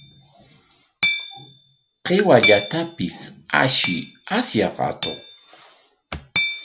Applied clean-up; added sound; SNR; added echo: none; Hammer; 6 dB; none.